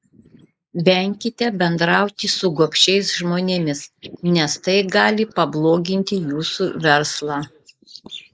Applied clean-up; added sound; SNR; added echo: neural mask model Resemble Enhance denoiser.